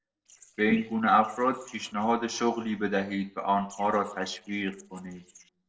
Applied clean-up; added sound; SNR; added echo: neural separator model SepFormer DNS4.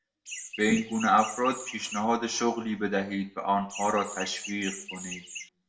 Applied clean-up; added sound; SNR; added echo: none; Chirp, tweet; 11 dB; reverberation time 0.5 s.